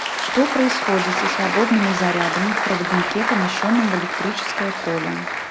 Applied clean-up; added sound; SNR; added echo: none; Applause; 1 dB; none.